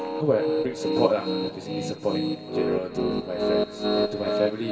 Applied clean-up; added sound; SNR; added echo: none; Piano; -2 dB; reverberation time 1.8 s.